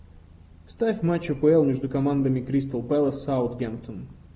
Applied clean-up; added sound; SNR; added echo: none; none; none; none.